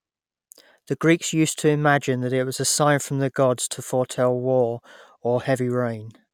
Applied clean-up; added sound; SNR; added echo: none; none; none; none.